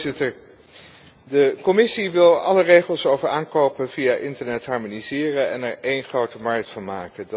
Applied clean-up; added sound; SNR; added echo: none; none; none; none.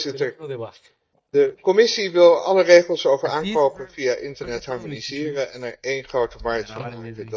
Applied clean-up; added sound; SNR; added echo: neural mask model DeepFilterNet 3.